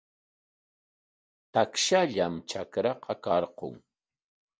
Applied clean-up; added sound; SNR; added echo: none; none; none; none.